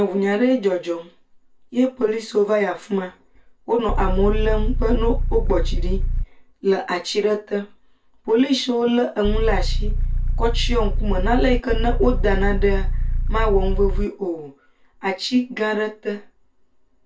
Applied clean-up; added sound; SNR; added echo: none; Idling / Car; -3 dB; reverberation time 0.2 s.